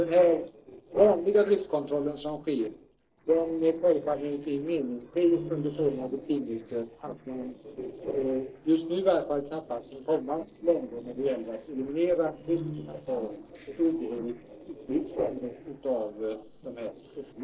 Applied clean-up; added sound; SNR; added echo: neural separator model SepFormer DNS4.